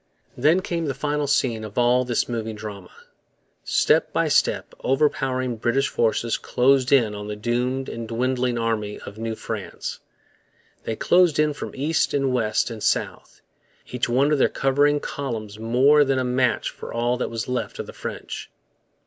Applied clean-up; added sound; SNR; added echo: none; none; none; none.